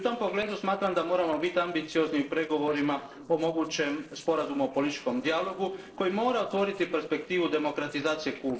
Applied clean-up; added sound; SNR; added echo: neural separator model SepFormer DNS4.